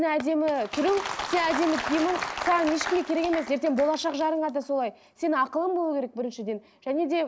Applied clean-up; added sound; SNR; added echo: none; none; none; none.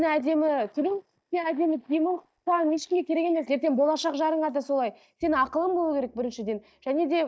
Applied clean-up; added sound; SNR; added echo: neural mask model DeepFilterNet 3.